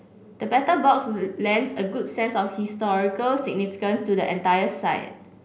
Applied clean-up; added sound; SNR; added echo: none; none; none; none.